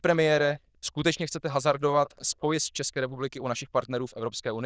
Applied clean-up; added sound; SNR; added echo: neural diffusion model UNIVERSE++.